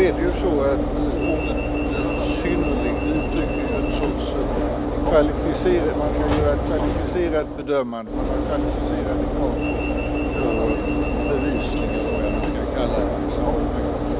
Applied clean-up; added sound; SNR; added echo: none; Alarm / Engine / Train; -4 dB; none.